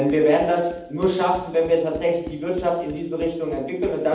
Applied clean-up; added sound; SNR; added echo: none; Run; 18 dB; reverberation time 0.8 s.